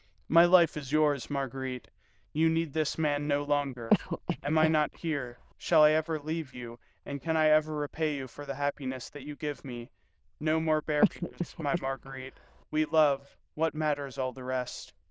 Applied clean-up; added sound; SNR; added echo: neural diffusion model UNIVERSE++.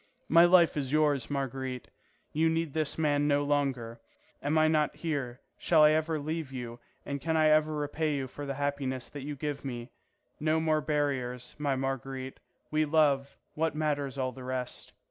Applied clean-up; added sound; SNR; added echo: none; none; none; none.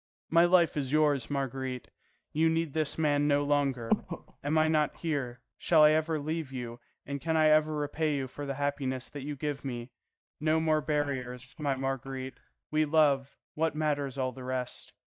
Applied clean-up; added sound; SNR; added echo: neural mask model DeepFilterNet 3.